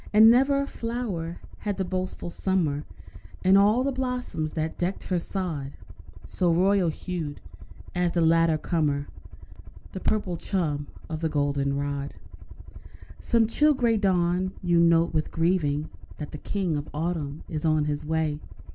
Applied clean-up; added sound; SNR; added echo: none; Aircraft; 13 dB; none.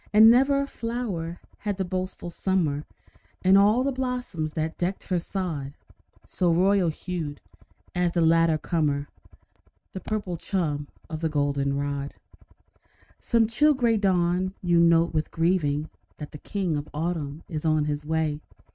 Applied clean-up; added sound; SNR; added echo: neural mask model RNNoise.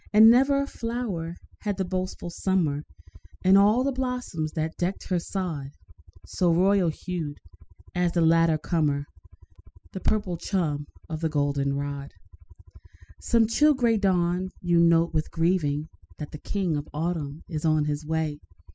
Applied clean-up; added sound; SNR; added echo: classical method spectral subtraction.